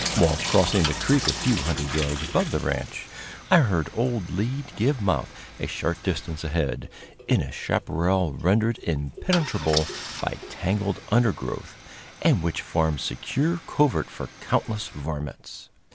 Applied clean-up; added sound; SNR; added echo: none; Idling / Engine starting / Car + Drip / Sink (filling or washing); 11 dB; none.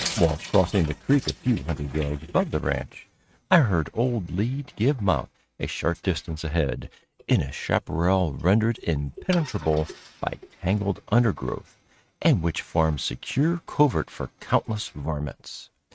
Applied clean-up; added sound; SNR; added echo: neural mask model RNNoise.